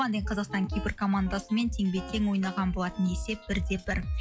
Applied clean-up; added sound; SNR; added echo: classical method log-MMSE.